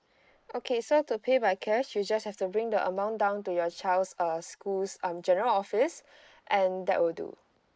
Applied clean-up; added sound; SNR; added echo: neural mask model Resemble Enhance denoiser.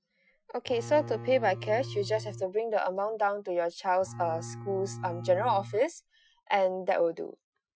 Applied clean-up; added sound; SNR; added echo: classical method Wiener filter.